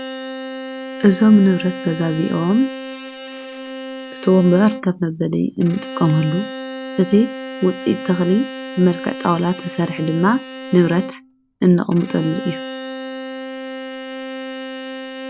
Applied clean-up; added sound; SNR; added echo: none; Bowed string instrument; 11 dB; none.